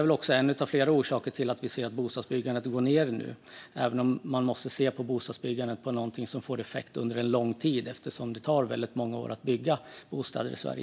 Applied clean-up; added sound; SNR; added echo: none; none; none; none.